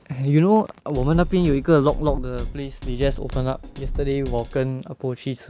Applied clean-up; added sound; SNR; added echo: none; Drum kit; 6 dB; none.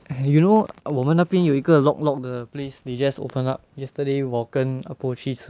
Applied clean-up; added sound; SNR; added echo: none; none; none; none.